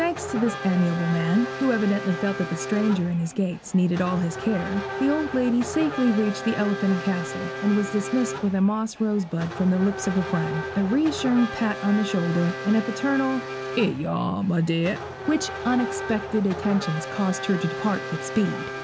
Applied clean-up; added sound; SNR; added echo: none; Race car, auto racing / Accelerating, revving, vroom; 9 dB; none.